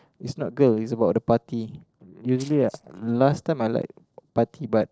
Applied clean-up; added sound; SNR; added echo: neural separator model SepFormer DNS4.